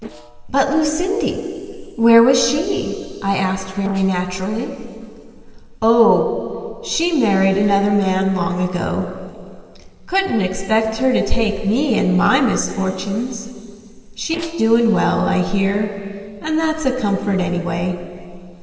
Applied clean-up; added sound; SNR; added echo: neural separator model SepFormer DNS4.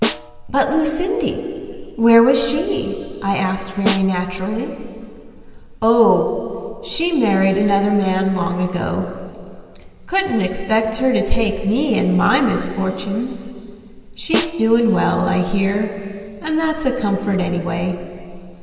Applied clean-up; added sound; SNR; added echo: none; Snare drum; 7 dB; reverberation time 2.9 s.